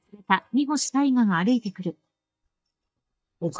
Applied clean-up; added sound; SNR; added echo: neural mask model DeepFilterNet 3.